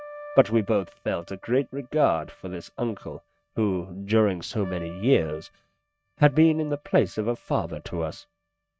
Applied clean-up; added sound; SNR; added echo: neural mask model RNNoise.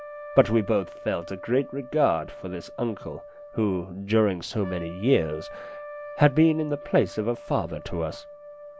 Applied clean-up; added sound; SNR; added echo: none; Trumpet; 15 dB; none.